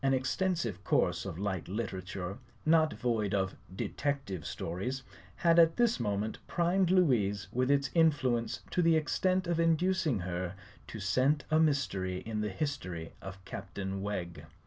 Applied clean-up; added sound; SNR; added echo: none; none; none; none.